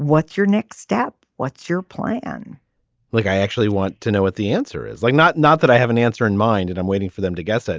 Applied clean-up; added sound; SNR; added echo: none; none; none; none.